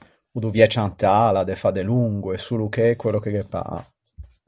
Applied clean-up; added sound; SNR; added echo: none; none; none; none.